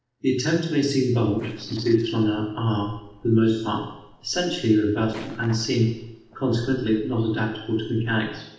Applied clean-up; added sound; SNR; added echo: neural separator model SepFormer DNS4.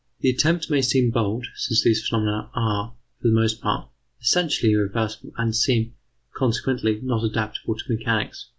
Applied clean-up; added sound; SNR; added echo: none; none; none; none.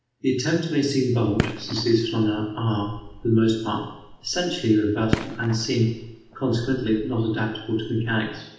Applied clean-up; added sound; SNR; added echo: none; Fireworks; 11 dB; reverberation time 0.8 s.